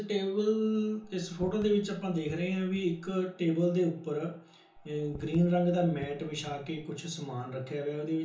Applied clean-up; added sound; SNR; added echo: none; Raindrop / Drip; 19 dB; reverberation time 0.6 s.